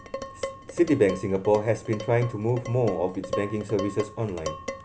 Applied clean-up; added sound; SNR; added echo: none; Dishes, pots, and pans; 11 dB; none.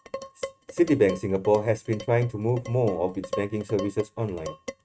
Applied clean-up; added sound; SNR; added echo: neural mask model RNNoise.